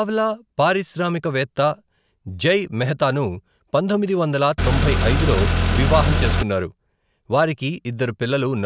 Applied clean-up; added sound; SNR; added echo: none; Car; -4 dB; none.